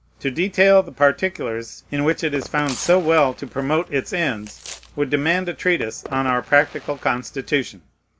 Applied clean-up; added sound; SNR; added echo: none; Fireworks + Tearing; 19 dB; none.